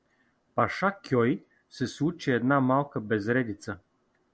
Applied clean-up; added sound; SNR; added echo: none; none; none; none.